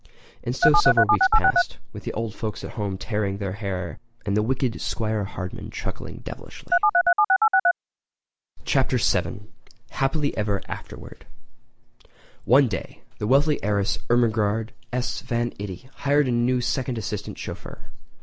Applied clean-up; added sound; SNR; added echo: none; Telephone; -4 dB; none.